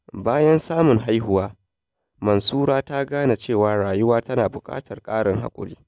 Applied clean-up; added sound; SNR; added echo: none; none; none; none.